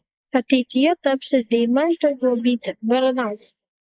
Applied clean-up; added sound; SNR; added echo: neural mask model Resemble Enhance denoiser.